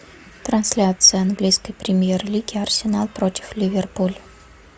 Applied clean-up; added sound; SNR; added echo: none; none; none; none.